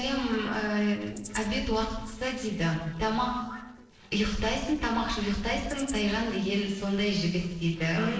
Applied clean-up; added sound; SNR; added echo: neural separator model SepFormer DNS4.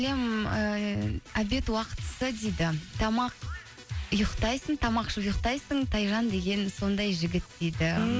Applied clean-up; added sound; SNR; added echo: none; none; none; none.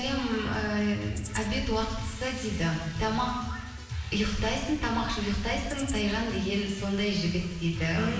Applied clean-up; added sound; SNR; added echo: none; Rattle (instrument); 15 dB; reverberation time 1.3 s.